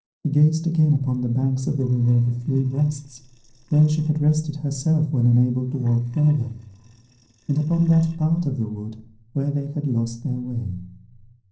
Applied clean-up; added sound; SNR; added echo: neural separator model SepFormer DNS4.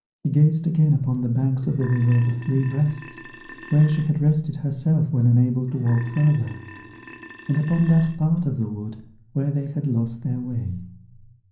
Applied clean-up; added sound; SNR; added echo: none; Burping, eructation; 19 dB; reverberation time 0.6 s.